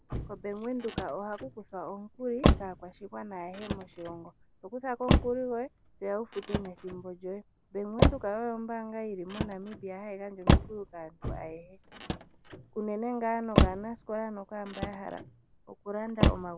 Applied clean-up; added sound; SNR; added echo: none; Motor vehicle (road); -5 dB; none.